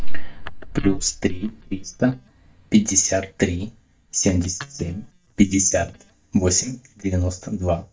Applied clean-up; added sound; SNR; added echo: neural mask model DeepFilterNet 3.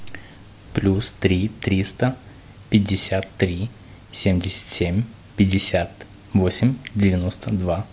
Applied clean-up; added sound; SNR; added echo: none; none; none; none.